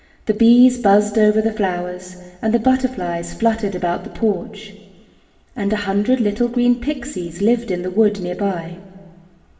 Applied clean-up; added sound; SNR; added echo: none; none; none; reverberation time 1.7 s.